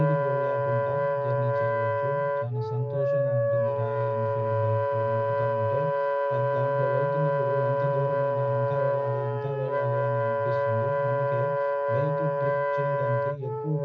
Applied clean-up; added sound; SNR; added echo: none; Wind instrument, woodwind instrument; -5 dB; reverberation time 0.4 s.